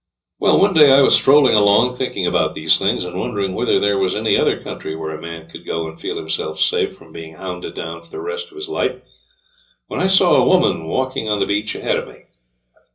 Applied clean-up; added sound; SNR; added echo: none; none; none; reverberation time 0.5 s.